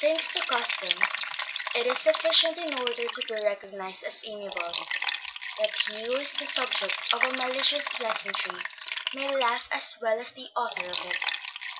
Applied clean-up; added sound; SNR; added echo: none; Liquid; 2 dB; none.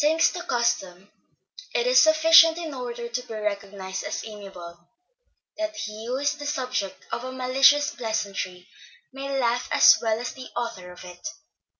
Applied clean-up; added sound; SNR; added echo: none; none; none; none.